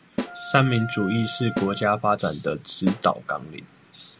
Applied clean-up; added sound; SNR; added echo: none; Snare drum + Wind instrument, woodwind instrument; 10 dB; none.